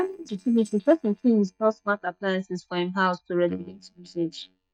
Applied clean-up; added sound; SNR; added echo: neural mask model DeepFilterNet 3.